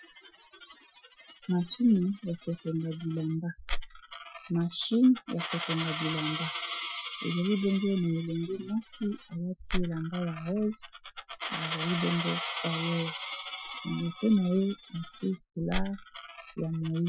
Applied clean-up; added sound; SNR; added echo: classical method Wiener filter.